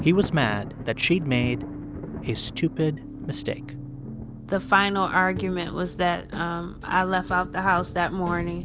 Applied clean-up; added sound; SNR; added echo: none; Thunder; 15 dB; none.